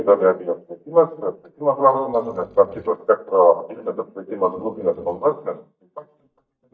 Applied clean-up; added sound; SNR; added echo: neural mask model DeepFilterNet 3.